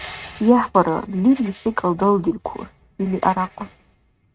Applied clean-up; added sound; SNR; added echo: neural mask model RNNoise.